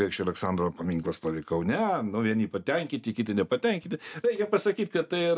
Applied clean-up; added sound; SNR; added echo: none; none; none; none.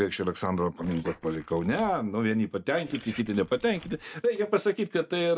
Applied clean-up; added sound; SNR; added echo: neural mask model Resemble Enhance denoiser.